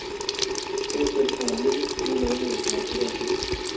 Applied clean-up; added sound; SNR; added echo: none; Sink (filling or washing) / Water tap, faucet; -2 dB; reverberation time 0.5 s.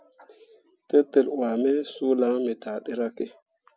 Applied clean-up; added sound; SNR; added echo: none; none; none; none.